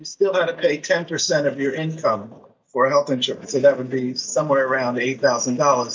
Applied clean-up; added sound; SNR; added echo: neural mask model DeepFilterNet 3.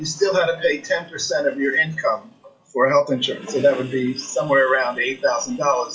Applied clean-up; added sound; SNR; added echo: classical method WPE with log-MMSE.